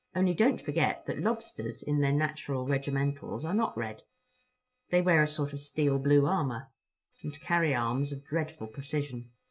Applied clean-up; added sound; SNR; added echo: neural separator model SepFormer DNS4.